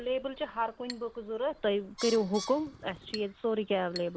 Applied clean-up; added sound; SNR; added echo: none; Bird + Chink, clink; 15 dB; none.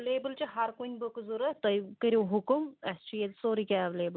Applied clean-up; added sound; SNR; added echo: none; none; none; none.